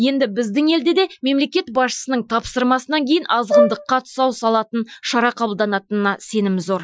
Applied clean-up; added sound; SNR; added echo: classical method Wiener filter.